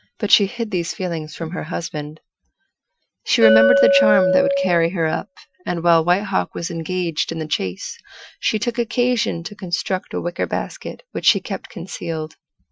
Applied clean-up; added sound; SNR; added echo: classical method Wiener filter.